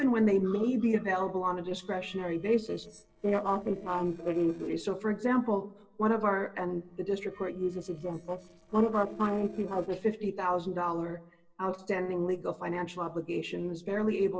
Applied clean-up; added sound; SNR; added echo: neural separator model SepFormer DNS4.